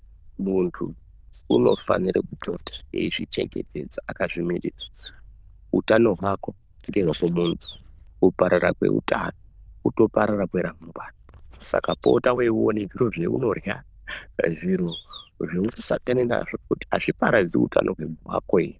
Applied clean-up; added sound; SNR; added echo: neural diffusion model UNIVERSE++.